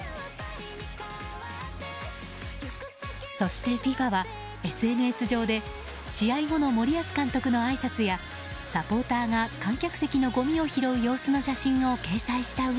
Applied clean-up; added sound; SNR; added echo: none; none; none; none.